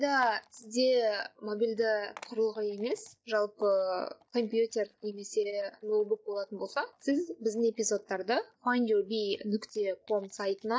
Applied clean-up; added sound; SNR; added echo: neural mask model DeepFilterNet 3.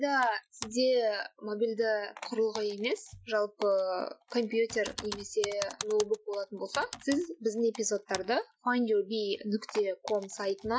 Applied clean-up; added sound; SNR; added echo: classical method Wiener filter.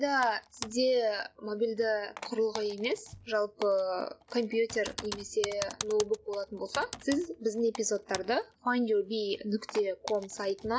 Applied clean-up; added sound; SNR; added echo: none; Typing; 15 dB; none.